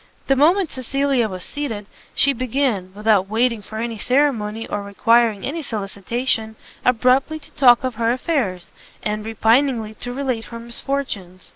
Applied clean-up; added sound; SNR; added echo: neural mask model Resemble Enhance denoiser.